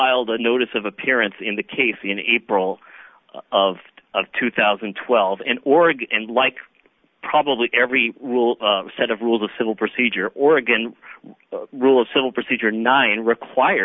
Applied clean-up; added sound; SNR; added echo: none; none; none; none.